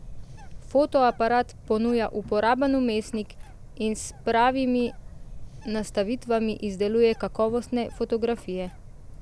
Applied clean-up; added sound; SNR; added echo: none; Bird; 15 dB; none.